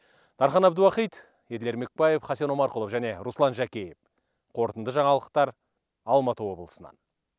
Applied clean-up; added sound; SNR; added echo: none; none; none; none.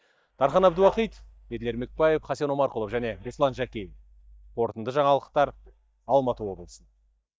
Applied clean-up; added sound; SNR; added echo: neural mask model DeepFilterNet 3.